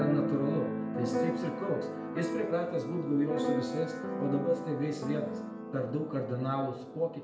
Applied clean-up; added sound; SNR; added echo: none; Keyboard (musical); 2 dB; reverberation time 0.7 s.